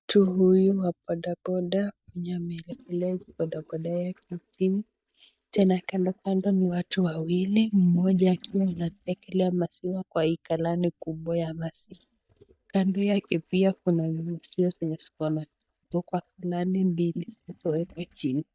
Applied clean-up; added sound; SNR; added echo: neural mask model DeepFilterNet 3.